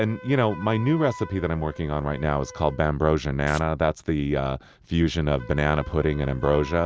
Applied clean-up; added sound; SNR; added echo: none; Wind instrument, woodwind instrument + Domestic sounds, home sounds; 20 dB; none.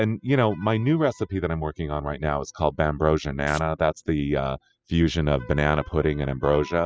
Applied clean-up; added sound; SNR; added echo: classical method spectral subtraction.